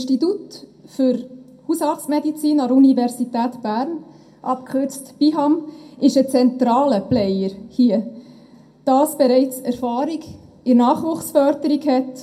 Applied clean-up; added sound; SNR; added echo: none; none; none; reverberation time 0.2 s.